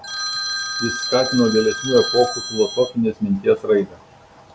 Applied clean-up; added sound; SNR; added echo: none; Telephone; 6 dB; none.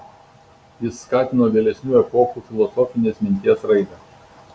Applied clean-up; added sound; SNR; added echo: none; none; none; none.